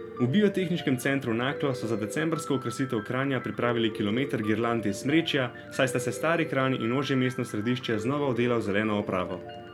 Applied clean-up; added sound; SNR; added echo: none; Piano; 12 dB; none.